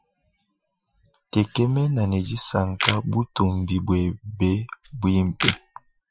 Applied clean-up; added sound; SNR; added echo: classical method Wiener filter.